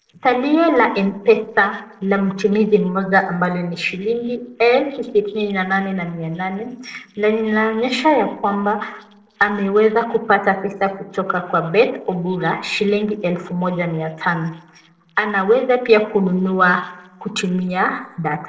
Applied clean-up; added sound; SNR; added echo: neural separator model SepFormer DNS4.